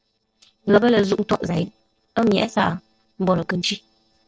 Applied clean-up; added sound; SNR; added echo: neural separator model SepFormer DNS4.